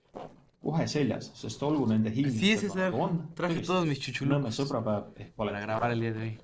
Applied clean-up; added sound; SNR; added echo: neural separator model SepFormer DNS4.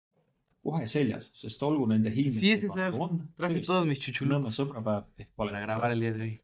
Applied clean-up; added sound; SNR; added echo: neural mask model DeepFilterNet 3.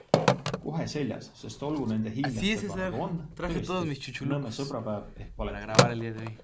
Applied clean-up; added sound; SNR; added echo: none; Telephone; -4 dB; none.